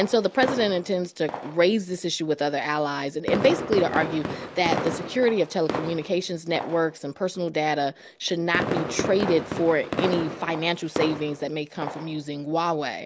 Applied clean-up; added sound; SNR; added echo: none; Fireworks; 7 dB; none.